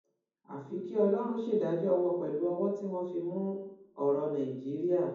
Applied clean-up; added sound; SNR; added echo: none; none; none; reverberation time 1.2 s.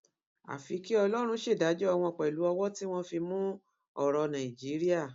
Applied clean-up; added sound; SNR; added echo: none; none; none; none.